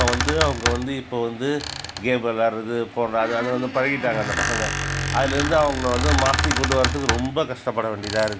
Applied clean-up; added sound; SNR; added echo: none; Squeak; 2 dB; none.